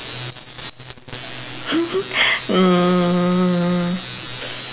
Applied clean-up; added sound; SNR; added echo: none; none; none; none.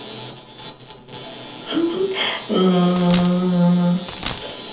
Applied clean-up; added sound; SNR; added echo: none; Coin (dropping); 13 dB; reverberation time 0.7 s.